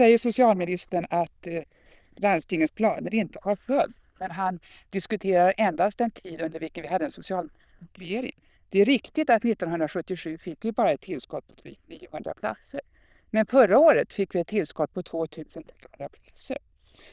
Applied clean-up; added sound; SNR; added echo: neural diffusion model UNIVERSE++.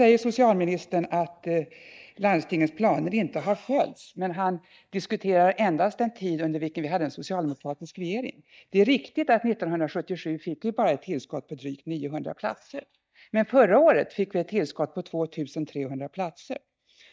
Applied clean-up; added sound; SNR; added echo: neural mask model DeepFilterNet 3.